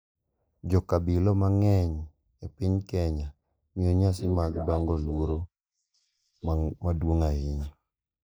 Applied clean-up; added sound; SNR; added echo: neural mask model Resemble Enhance denoiser.